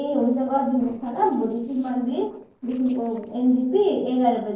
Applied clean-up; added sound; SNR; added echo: neural separator model SepFormer DNS4.